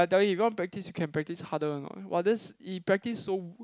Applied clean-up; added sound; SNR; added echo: none; none; none; none.